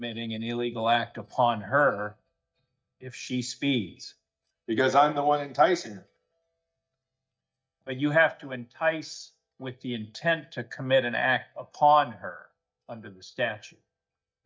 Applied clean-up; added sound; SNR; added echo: neural mask model DeepFilterNet 3.